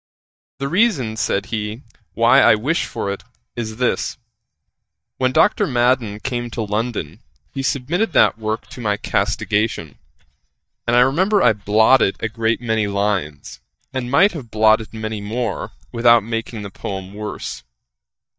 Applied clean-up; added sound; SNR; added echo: neural mask model DeepFilterNet 3.